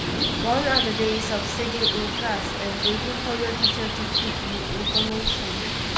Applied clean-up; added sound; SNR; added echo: none; Bird; -3 dB; none.